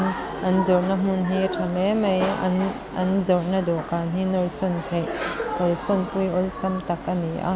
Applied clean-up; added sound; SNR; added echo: none; none; none; none.